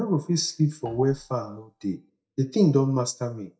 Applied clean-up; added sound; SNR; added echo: neural mask model DeepFilterNet 3.